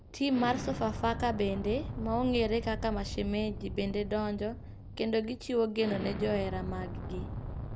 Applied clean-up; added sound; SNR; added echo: none; Explosion; 7 dB; none.